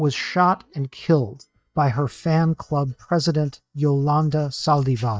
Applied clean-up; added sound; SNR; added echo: neural mask model DeepFilterNet 3.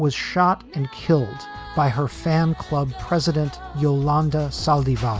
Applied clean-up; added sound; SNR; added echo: none; none; none; none.